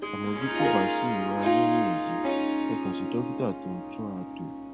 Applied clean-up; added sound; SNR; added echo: none; Harp; -5 dB; none.